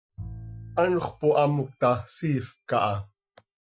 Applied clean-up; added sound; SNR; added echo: classical method Wiener filter.